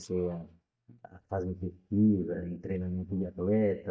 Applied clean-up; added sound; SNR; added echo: neural mask model DeepFilterNet 3.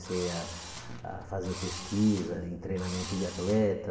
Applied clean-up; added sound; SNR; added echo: none; Engine / Drill; 12 dB; reverberation time 2.2 s.